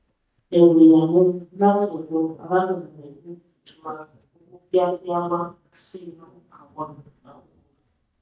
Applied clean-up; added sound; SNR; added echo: neural mask model DeepFilterNet 3.